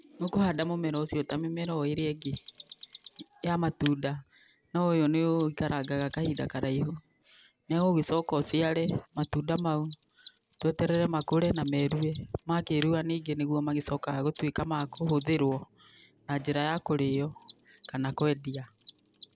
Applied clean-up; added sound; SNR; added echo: none; Mechanisms; 20 dB; none.